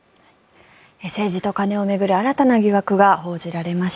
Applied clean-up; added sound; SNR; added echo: none; none; none; none.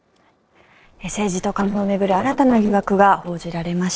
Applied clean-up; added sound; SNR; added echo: neural separator model SepFormer DNS4.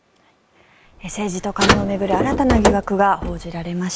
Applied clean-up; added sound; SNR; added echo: none; Car; 0 dB; none.